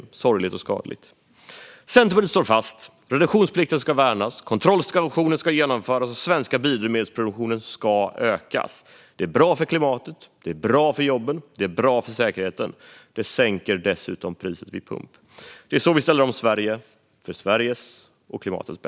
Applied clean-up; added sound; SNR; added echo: none; none; none; none.